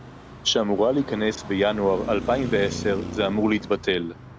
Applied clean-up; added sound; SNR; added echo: none; Traffic noise, roadway noise; 11 dB; none.